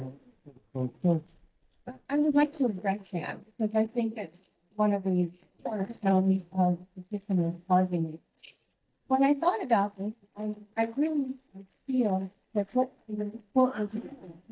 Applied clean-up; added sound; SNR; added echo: neural mask model DeepFilterNet 3.